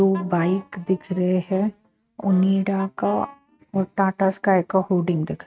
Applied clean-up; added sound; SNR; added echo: neural mask model RNNoise.